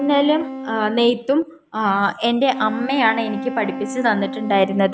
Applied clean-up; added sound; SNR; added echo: none; Wind instrument, woodwind instrument; 10 dB; none.